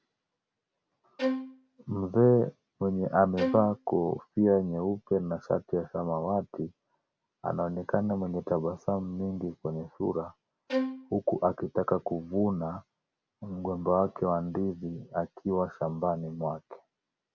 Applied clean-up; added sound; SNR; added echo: none; Bowed string instrument; 5 dB; none.